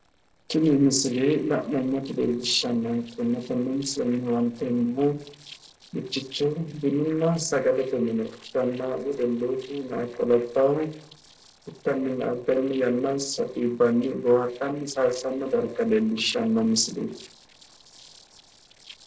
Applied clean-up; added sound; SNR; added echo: neural separator model SepFormer DNS4.